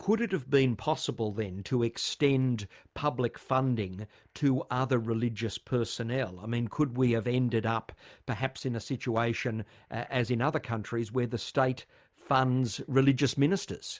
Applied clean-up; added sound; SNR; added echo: none; none; none; none.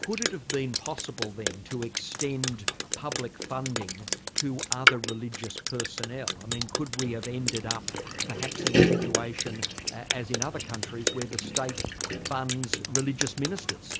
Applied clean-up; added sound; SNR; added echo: none; Drip; -4 dB; none.